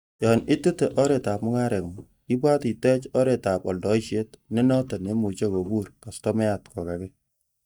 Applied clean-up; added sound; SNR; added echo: neural mask model DeepFilterNet 3.